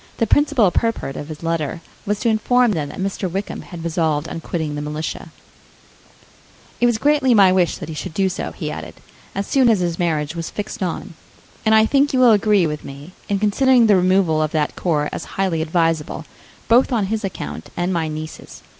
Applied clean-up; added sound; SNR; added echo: none; none; none; none.